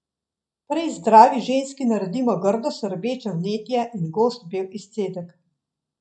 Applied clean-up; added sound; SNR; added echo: none; none; none; reverberation time 0.3 s.